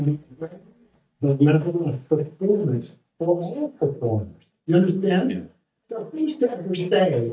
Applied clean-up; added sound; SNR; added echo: neural mask model DeepFilterNet 3.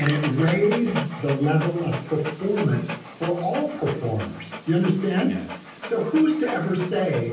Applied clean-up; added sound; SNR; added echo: none; Dog; 12 dB; reverberation time 0.6 s.